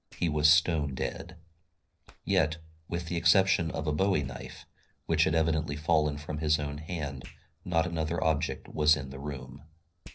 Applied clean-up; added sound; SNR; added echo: neural separator model SepFormer DNS4.